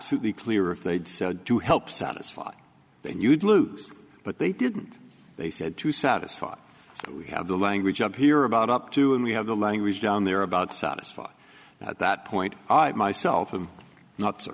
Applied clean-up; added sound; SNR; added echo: none; none; none; none.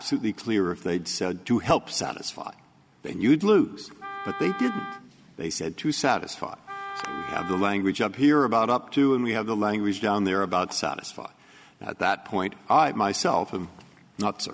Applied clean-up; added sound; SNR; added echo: none; Wind instrument, woodwind instrument; 12 dB; none.